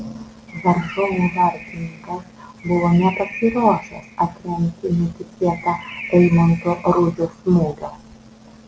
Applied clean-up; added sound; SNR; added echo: none; Bird; 15 dB; none.